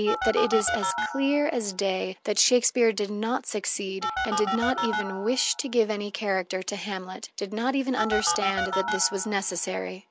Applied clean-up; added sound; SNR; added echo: none; Telephone; 6 dB; none.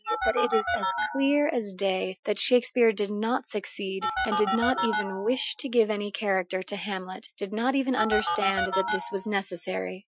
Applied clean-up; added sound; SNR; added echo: classical method Wiener filter.